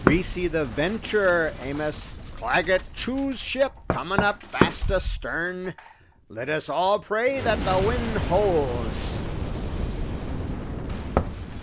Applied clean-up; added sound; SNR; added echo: none; Boom + Knock; 3 dB; none.